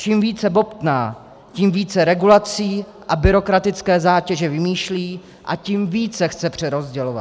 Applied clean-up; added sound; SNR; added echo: none; none; none; none.